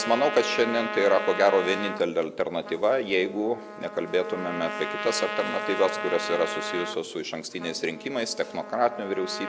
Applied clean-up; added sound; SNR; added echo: none; Trumpet; 8 dB; none.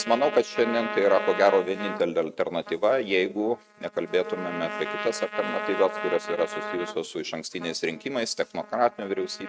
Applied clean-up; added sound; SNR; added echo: neural mask model RNNoise.